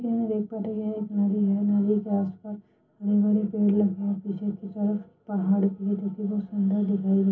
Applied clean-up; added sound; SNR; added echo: none; none; none; reverberation time 0.3 s.